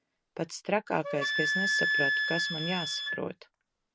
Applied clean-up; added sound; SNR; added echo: none; Wind instrument, woodwind instrument; -2 dB; none.